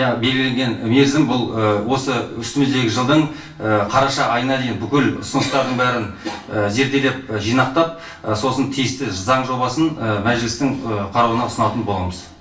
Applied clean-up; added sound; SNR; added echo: none; none; none; reverberation time 0.3 s.